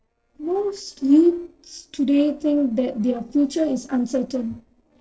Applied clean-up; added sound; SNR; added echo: neural separator model SepFormer DNS4.